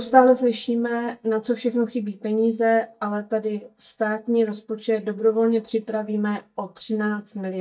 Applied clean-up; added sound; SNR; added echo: neural mask model DeepFilterNet 3.